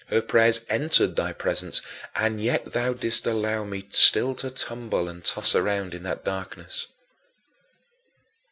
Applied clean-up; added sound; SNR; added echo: none; Writing; 18 dB; none.